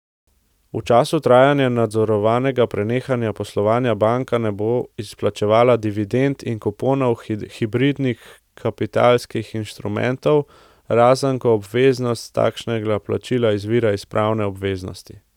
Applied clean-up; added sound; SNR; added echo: none; none; none; none.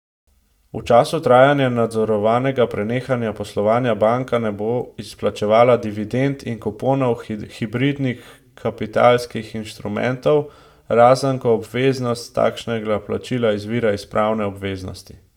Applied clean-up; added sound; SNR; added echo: none; none; none; reverberation time 0.3 s.